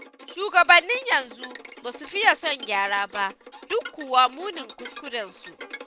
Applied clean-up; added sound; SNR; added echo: none; Bowed string instrument; 17 dB; none.